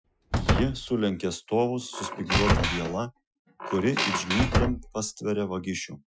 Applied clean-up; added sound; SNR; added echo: classical method Wiener filter.